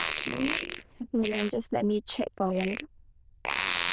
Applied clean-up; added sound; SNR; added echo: neural diffusion model UNIVERSE++.